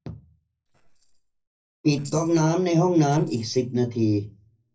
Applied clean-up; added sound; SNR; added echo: neural separator model SepFormer DNS4.